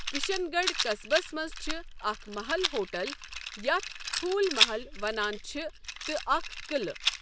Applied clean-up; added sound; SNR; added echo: none; Rattle; 2 dB; none.